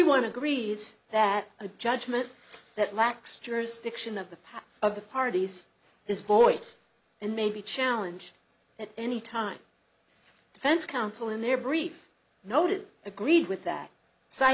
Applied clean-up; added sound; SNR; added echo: none; none; none; none.